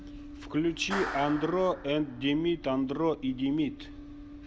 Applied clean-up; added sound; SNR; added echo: none; Clapping; 12 dB; none.